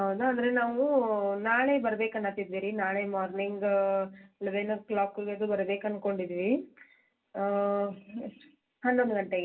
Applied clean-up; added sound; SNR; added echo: none; none; none; reverberation time 0.2 s.